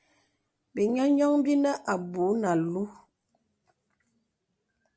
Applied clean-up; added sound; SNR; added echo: none; none; none; none.